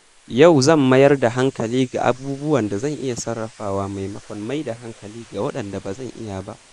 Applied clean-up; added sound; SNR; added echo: neural mask model Resemble Enhance denoiser.